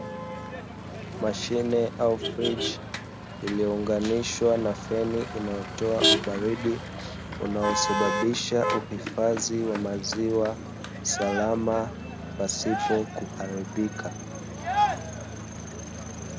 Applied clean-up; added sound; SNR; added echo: none; Motor vehicle (road); 3 dB; none.